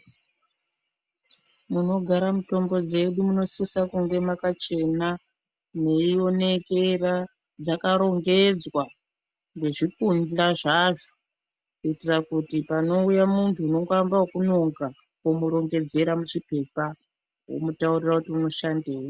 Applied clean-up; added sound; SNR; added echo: none; none; none; none.